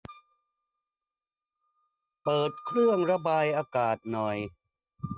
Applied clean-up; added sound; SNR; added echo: neural mask model RNNoise.